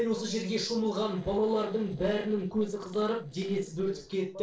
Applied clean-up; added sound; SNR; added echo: neural separator model SepFormer DNS4.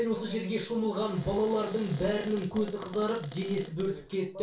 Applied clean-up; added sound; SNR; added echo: none; Cupboard open or close; 16 dB; reverberation time 0.2 s.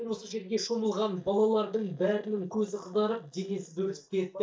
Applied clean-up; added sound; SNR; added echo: neural mask model DeepFilterNet 3.